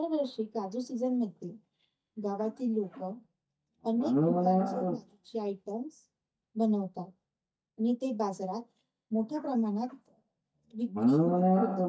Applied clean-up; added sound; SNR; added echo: neural mask model DeepFilterNet 3.